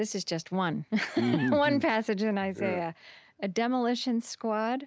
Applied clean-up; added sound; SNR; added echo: none; none; none; none.